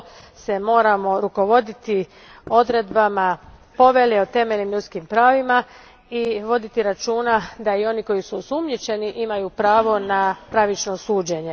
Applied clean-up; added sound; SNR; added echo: none; Knock; 18 dB; none.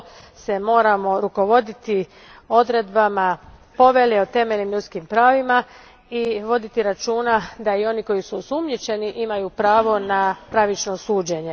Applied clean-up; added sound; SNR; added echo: none; none; none; none.